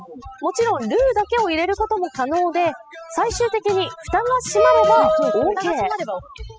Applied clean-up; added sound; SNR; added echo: classical method spectral subtraction.